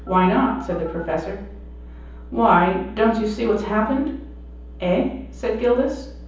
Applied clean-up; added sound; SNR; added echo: none; Telephone; 19 dB; reverberation time 0.7 s.